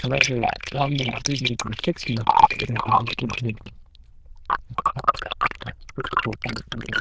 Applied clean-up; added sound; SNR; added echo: neural diffusion model UNIVERSE++.